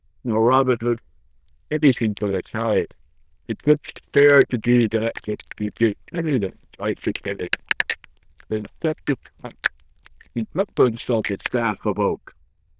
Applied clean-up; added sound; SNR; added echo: neural diffusion model UNIVERSE++.